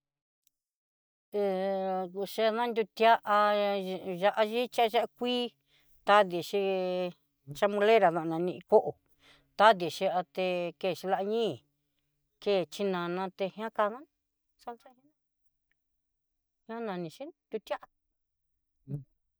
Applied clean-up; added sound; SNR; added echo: neural mask model DeepFilterNet 3.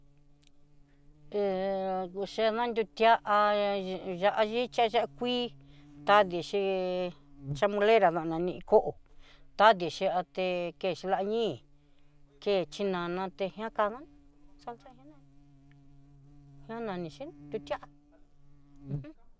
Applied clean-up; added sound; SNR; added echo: none; Buzz; 20 dB; none.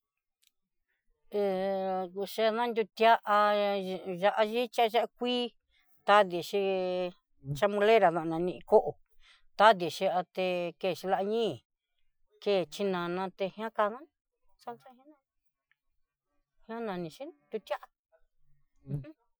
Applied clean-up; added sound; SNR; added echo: classical method Wiener filter.